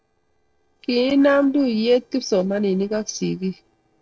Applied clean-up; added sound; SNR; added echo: neural separator model SepFormer DNS4.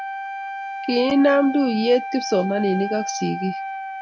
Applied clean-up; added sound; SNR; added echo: none; Wind instrument, woodwind instrument; 8 dB; none.